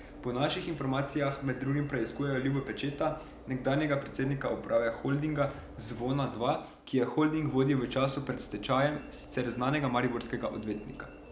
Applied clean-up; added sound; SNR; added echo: none; Alarm / Engine / Train; 16 dB; none.